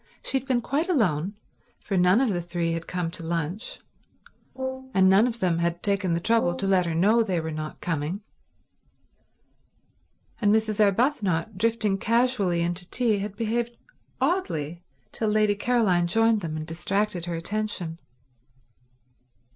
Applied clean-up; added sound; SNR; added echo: neural separator model SepFormer DNS4.